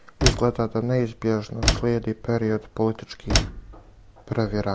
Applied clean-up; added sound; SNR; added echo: none; Slam; 3 dB; none.